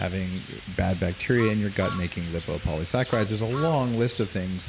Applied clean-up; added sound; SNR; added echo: none; Truck + Rain; 14 dB; none.